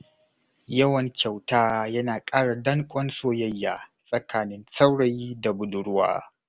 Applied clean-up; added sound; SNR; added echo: none; none; none; none.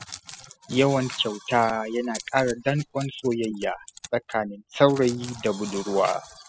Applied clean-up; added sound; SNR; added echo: classical method spectral subtraction.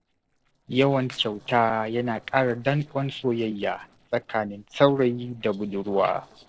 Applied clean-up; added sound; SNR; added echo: neural separator model SepFormer DNS4.